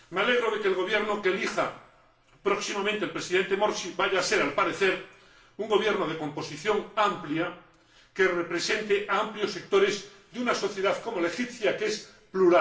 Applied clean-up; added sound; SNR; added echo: none; none; none; reverberation time 0.4 s.